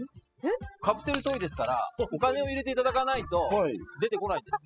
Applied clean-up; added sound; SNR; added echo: classical method spectral subtraction.